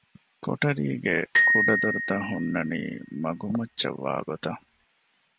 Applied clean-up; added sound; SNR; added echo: none; Glockenspiel; -2 dB; none.